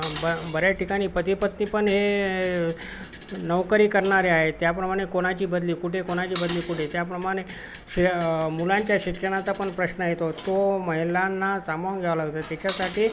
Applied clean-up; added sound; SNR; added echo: none; Dishes, pots, and pans; 17 dB; none.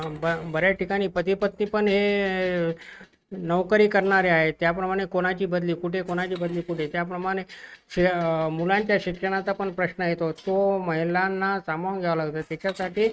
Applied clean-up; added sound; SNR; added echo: neural mask model RNNoise.